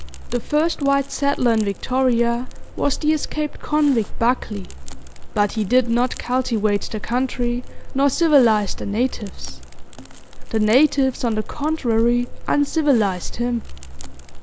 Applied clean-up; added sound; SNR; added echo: none; Crackle; 6 dB; none.